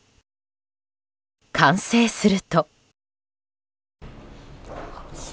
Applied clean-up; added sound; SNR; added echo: none; none; none; none.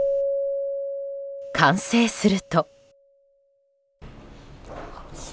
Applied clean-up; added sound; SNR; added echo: none; Keyboard (musical); 5 dB; none.